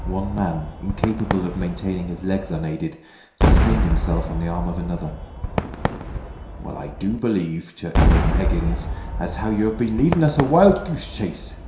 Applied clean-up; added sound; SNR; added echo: none; Cheering / Fireworks; 0 dB; reverberation time 0.7 s.